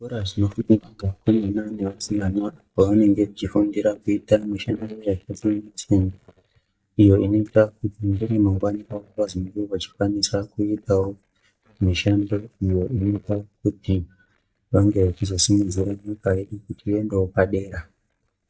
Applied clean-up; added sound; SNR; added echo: neural mask model DeepFilterNet 3.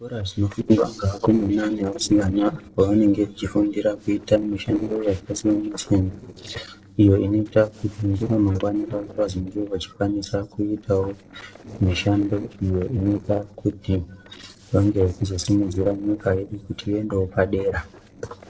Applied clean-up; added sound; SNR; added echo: neural separator model SepFormer DNS4.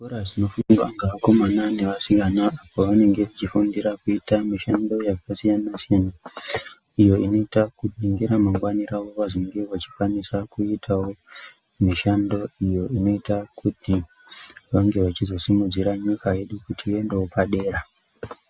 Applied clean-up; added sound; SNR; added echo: none; none; none; none.